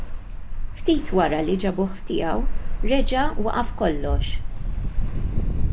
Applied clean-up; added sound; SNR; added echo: none; Ocean; -3 dB; none.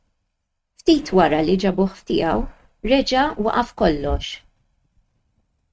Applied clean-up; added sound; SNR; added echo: neural mask model RNNoise.